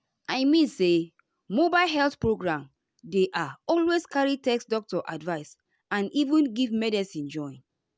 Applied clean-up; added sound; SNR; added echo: none; none; none; none.